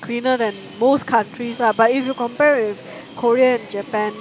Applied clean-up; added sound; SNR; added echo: none; Subway, metro, underground; 19 dB; none.